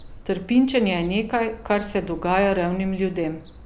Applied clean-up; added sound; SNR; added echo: none; Gull, seagull / Fowl; 18 dB; none.